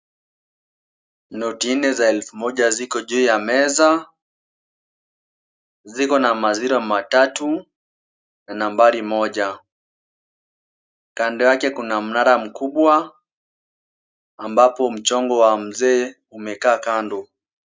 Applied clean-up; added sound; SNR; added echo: none; none; none; none.